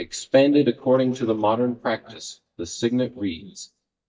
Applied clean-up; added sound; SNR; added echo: neural mask model DeepFilterNet 3.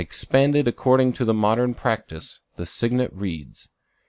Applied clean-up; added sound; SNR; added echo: none; none; none; none.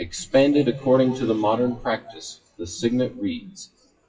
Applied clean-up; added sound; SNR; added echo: classical method WPE with log-MMSE.